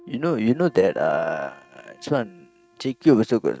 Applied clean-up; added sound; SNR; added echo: neural mask model RNNoise.